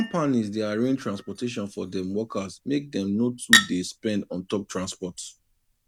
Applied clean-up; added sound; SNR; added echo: none; Chink, clink; 3 dB; none.